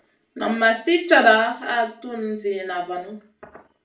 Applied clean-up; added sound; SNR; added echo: none; none; none; reverberation time 0.4 s.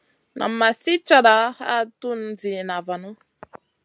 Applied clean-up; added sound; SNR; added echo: none; none; none; none.